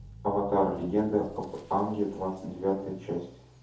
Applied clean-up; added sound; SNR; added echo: none; Accelerating, revving, vroom / Motor vehicle (road); 19 dB; reverberation time 0.5 s.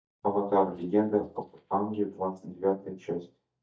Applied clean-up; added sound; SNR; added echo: neural mask model DeepFilterNet 3.